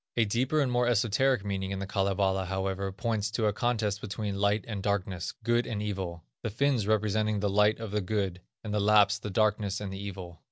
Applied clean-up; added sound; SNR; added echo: none; none; none; none.